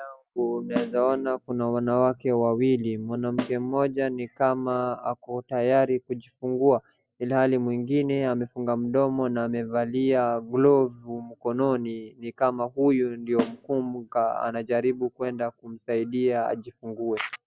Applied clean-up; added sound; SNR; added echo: none; Snare drum; 11 dB; none.